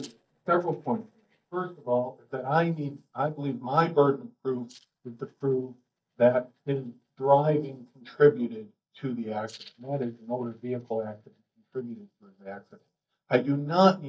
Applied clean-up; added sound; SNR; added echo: neural mask model DeepFilterNet 3.